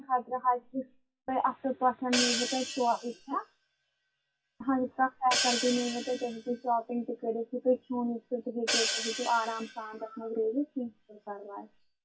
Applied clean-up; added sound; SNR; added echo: classical method WPE with log-MMSE.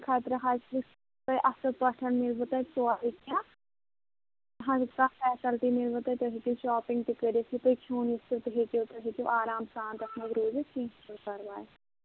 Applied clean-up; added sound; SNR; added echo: none; none; none; none.